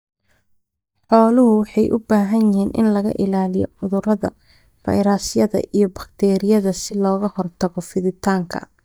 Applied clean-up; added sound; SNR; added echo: neural mask model DeepFilterNet 3.